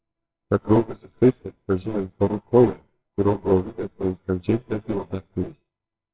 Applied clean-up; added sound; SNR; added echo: neural separator model SepFormer WHAMR!.